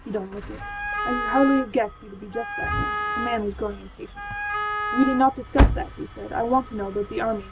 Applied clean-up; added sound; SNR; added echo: none; Engine starting + Wind instrument, woodwind instrument; 1 dB; none.